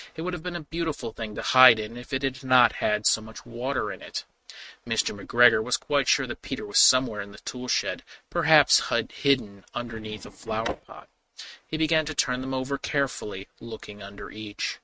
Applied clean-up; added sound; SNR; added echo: neural mask model RNNoise.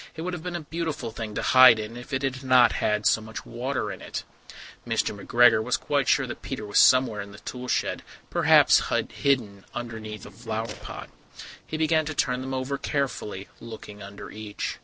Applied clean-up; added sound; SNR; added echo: neural separator model SepFormer DNS4.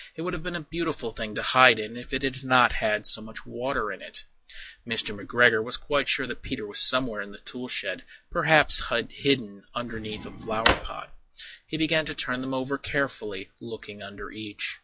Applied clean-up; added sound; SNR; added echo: classical method log-MMSE.